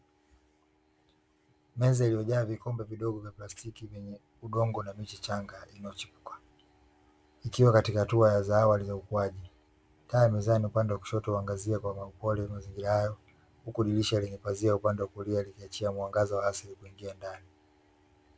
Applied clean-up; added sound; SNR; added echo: none; none; none; none.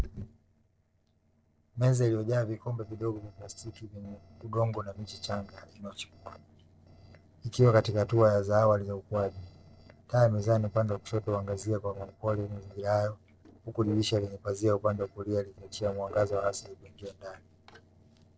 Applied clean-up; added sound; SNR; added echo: neural separator model SepFormer DNS4.